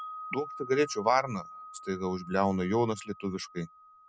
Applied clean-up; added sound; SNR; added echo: none; Wind chime; 15 dB; none.